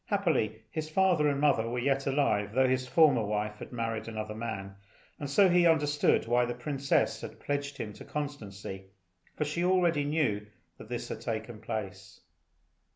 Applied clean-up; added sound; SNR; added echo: none; none; none; none.